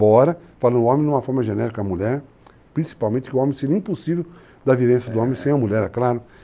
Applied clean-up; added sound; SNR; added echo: none; Burping, eructation; 18 dB; none.